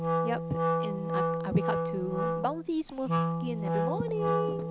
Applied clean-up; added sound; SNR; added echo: none; Wind instrument, woodwind instrument; -4 dB; none.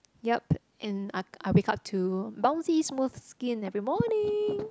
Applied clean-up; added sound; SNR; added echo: none; none; none; none.